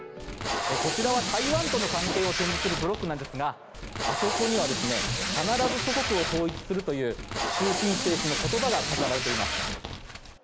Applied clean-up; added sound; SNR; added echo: none; Packing tape, duct tape; 0 dB; none.